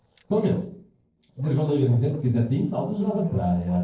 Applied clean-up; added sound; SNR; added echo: neural separator model SepFormer DNS4.